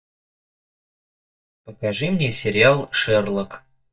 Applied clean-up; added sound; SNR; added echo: neural mask model DeepFilterNet 3.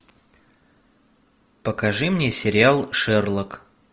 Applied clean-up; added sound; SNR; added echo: none; none; none; none.